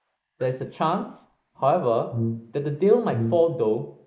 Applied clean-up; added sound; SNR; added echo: neural mask model Resemble Enhance denoiser.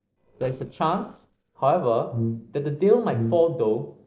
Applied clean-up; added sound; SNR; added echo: neural separator model SepFormer DNS4.